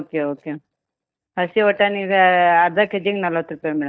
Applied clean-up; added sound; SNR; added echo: neural mask model DeepFilterNet 3.